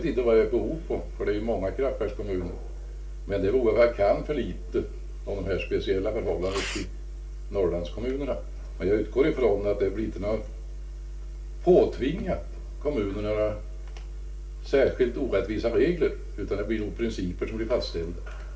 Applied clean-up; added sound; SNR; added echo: none; Sneeze; 14 dB; reverberation time 0.3 s.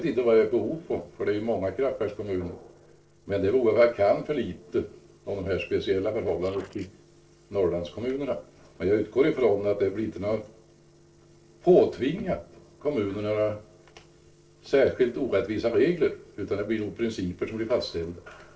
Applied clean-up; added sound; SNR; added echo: neural separator model SepFormer DNS4.